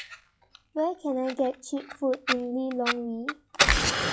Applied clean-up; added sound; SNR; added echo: classical method log-MMSE.